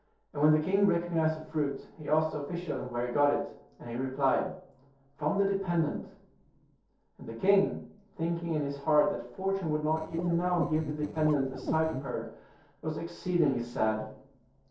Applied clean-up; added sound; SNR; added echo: neural separator model SepFormer DNS4.